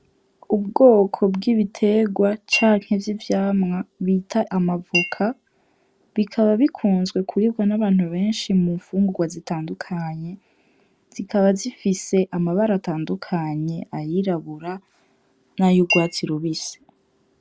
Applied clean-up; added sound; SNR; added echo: none; Chink, clink; 7 dB; none.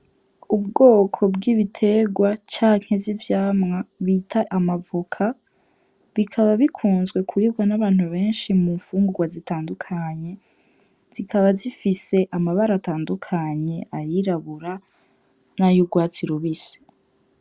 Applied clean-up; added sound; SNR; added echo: none; none; none; none.